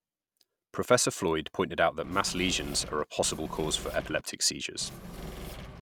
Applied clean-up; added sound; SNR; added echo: none; Engine / Mechanisms; 11 dB; none.